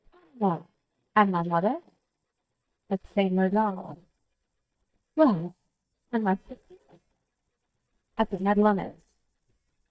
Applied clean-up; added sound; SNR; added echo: neural mask model DeepFilterNet 3.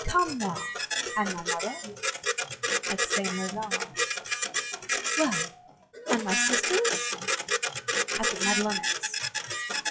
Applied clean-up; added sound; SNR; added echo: classical method WPE with log-MMSE.